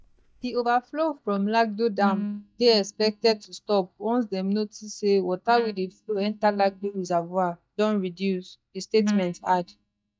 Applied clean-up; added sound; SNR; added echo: neural mask model DeepFilterNet 3.